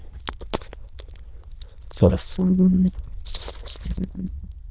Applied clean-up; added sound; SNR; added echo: neural diffusion model UNIVERSE++.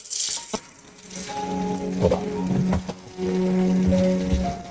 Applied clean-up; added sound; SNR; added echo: neural mask model RNNoise.